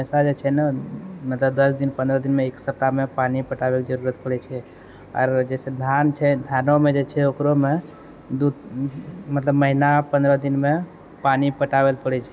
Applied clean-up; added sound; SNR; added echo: none; none; none; none.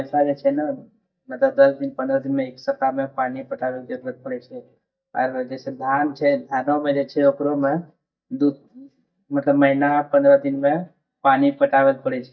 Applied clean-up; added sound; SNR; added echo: neural mask model DeepFilterNet 3.